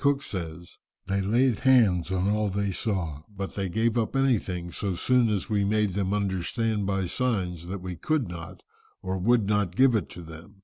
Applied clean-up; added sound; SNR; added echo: none; none; none; none.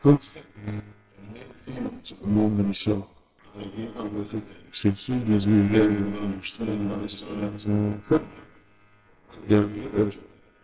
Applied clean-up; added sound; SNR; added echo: neural separator model SepFormer WHAMR!.